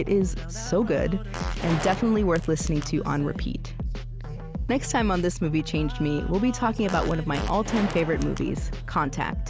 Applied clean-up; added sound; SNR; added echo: none; Fart + Gunshot, gunfire; 16 dB; none.